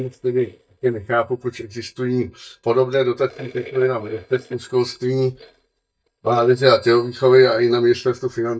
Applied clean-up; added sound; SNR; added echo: neural mask model DeepFilterNet 3.